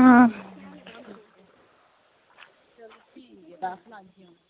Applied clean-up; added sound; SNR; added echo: none; none; none; none.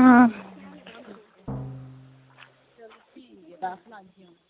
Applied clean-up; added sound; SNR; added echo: none; Drum; 15 dB; none.